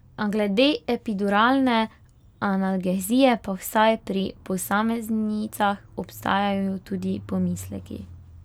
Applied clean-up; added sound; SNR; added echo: none; none; none; none.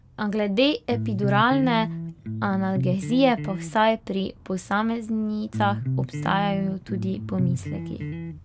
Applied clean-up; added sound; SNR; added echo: none; Electric guitar; 5 dB; none.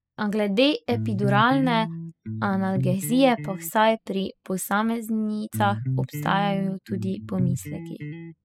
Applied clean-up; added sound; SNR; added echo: classical method spectral subtraction.